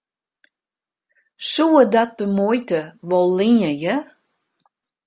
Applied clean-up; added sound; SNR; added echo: none; none; none; none.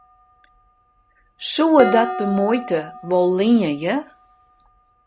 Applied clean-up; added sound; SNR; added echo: none; Dishes, pots, and pans; 11 dB; none.